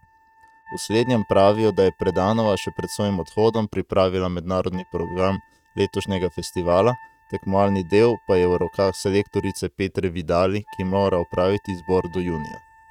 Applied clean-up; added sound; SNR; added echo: neural mask model RNNoise.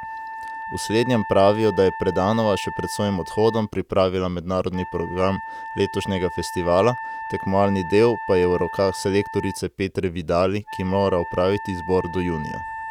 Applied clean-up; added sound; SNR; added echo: none; Wind instrument, woodwind instrument; 11 dB; none.